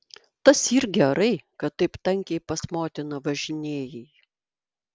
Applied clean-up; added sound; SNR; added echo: none; none; none; none.